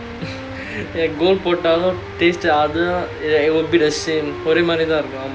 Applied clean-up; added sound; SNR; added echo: none; Wind instrument, woodwind instrument; 15 dB; none.